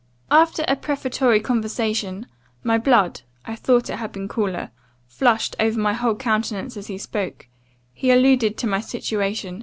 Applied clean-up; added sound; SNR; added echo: none; none; none; none.